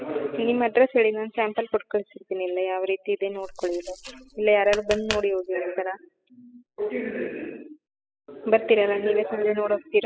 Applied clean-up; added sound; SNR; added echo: classical method spectral subtraction.